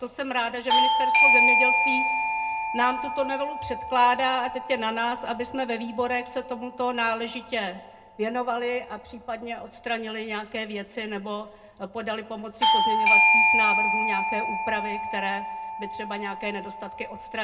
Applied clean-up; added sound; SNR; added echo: none; Bell / Doorbell; -3 dB; reverberation time 0.2 s.